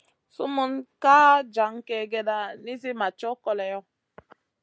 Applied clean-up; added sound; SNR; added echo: none; none; none; none.